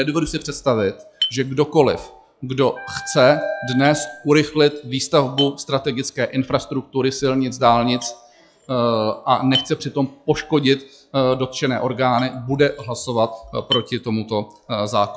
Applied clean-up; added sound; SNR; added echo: classical method log-MMSE.